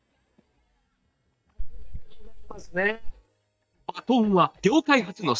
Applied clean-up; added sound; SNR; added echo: neural mask model DeepFilterNet 3.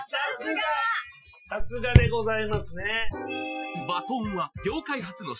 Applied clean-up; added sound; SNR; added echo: classical method Wiener filter.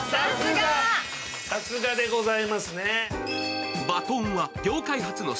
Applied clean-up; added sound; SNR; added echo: none; none; none; none.